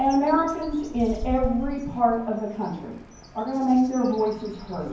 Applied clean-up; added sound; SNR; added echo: none; Bird; 12 dB; reverberation time 0.9 s.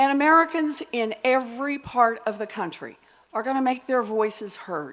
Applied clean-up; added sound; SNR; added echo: none; none; none; none.